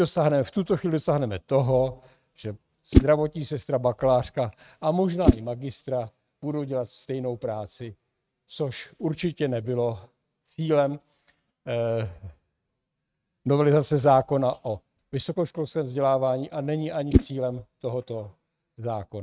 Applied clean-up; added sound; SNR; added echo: neural mask model RNNoise.